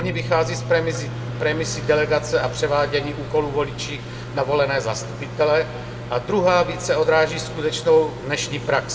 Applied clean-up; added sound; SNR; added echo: none; Microwave oven; 9 dB; reverberation time 1.5 s.